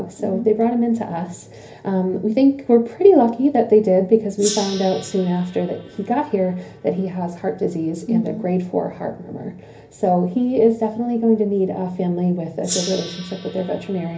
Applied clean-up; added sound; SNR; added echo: none; Gong; 18 dB; reverberation time 0.3 s.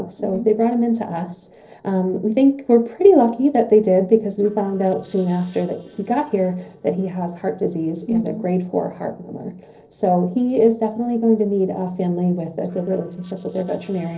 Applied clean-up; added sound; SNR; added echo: neural separator model SepFormer DNS4.